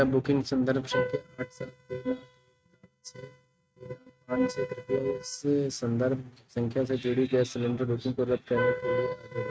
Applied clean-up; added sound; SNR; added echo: neural mask model RNNoise.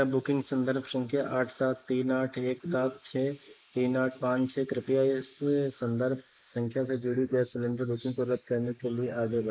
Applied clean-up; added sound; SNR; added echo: neural mask model Resemble Enhance denoiser.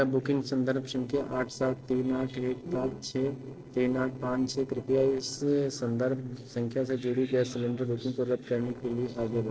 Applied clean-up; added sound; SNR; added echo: neural separator model SepFormer DNS4.